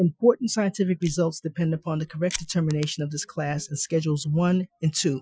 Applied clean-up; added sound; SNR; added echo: classical method Wiener filter.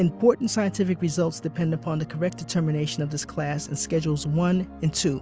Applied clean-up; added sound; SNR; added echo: none; none; none; none.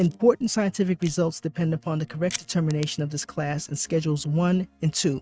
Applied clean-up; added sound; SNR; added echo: neural mask model RNNoise.